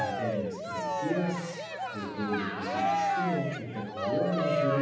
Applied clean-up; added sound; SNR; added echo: none; Cheering; -2 dB; reverberation time 0.8 s.